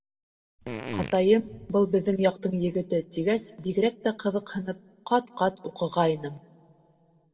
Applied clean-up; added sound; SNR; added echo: none; Fart; 10 dB; reverberation time 0.4 s.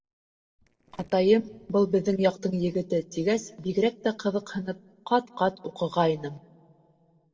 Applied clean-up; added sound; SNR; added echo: neural separator model SepFormer DNS4.